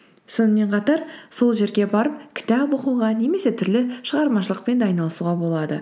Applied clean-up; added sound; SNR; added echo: none; none; none; none.